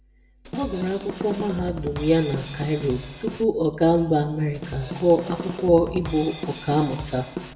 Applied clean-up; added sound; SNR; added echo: none; Drum kit; 10 dB; reverberation time 1.2 s.